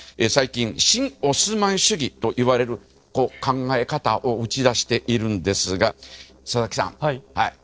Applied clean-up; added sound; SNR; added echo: neural separator model SepFormer DNS4.